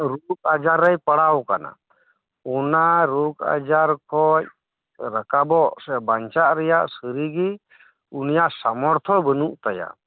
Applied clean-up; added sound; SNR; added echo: none; none; none; none.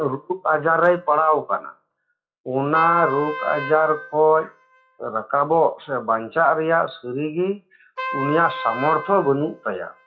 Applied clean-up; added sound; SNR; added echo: classical method WPE with log-MMSE.